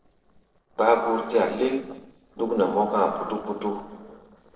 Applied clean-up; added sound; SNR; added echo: neural separator model SepFormer DNS4.